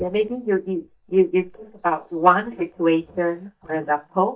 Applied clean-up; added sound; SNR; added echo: neural mask model DeepFilterNet 3.